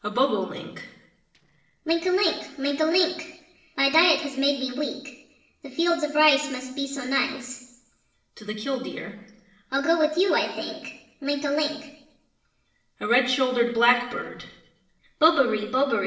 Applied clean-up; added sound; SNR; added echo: neural separator model SepFormer DNS4.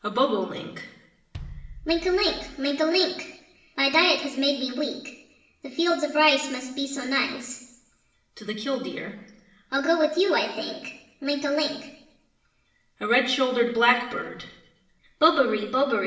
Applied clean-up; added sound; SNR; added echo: none; Bass drum; 15 dB; reverberation time 0.8 s.